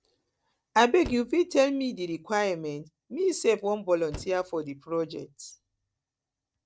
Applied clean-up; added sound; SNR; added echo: neural separator model SepFormer DNS4.